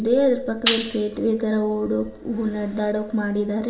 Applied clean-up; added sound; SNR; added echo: none; Tambourine; 3 dB; reverberation time 0.6 s.